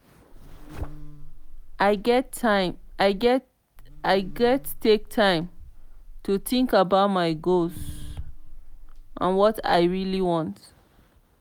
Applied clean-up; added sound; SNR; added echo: none; Buzz; 13 dB; none.